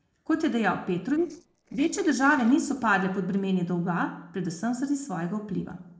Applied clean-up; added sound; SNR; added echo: neural separator model SepFormer DNS4.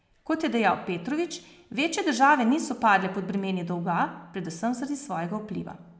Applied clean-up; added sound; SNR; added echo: none; none; none; none.